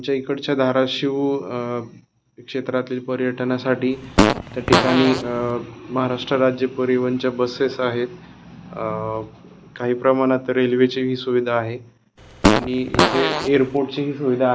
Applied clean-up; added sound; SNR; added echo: none; Fart; -2 dB; none.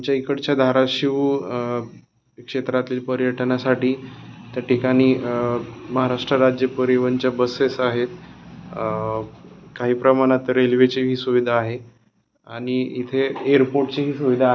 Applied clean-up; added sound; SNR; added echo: none; none; none; none.